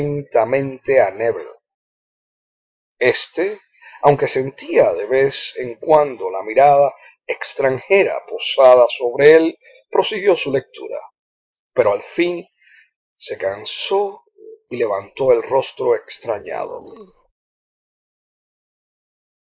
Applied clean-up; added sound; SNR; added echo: neural mask model Resemble Enhance denoiser.